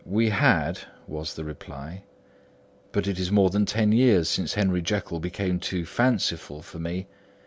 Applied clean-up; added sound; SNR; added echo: none; none; none; none.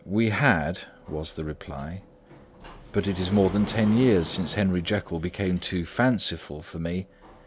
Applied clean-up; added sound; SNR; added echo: none; Sliding door; 17 dB; none.